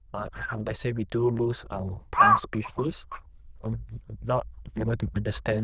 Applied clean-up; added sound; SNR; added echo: neural diffusion model UNIVERSE++.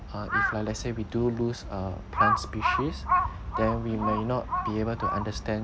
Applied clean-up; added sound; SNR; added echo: none; Crow; 1 dB; none.